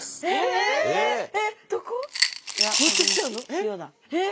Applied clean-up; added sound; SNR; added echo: none; Coin (dropping) / Glass; -2 dB; none.